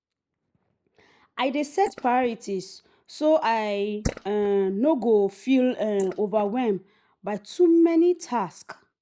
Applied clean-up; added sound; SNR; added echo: neural mask model Resemble Enhance denoiser.